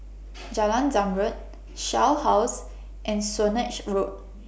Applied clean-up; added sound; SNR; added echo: none; none; none; none.